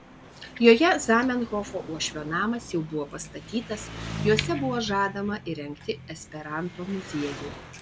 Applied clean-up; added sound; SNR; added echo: none; Engine; 13 dB; none.